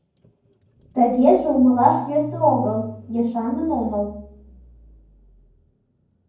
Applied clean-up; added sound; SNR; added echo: none; Engine starting / Car; 17 dB; reverberation time 0.9 s.